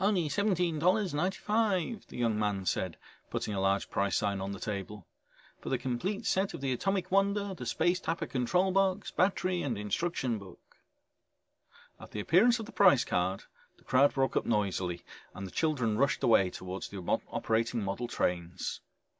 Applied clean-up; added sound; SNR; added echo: none; none; none; none.